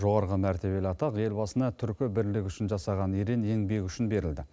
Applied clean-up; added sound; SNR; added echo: none; none; none; none.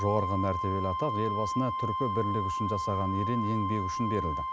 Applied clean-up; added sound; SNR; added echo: none; Wind instrument, woodwind instrument; 1 dB; none.